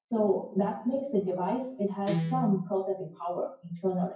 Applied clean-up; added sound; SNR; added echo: classical method WPE with log-MMSE.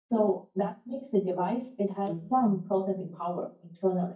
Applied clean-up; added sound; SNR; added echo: neural mask model DeepFilterNet 3.